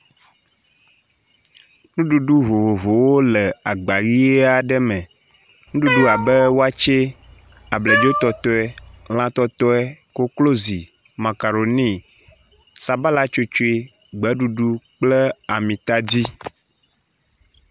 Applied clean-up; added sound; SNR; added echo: none; Cat; 4 dB; none.